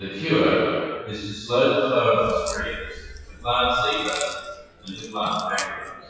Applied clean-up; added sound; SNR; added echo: classical method WPE with log-MMSE.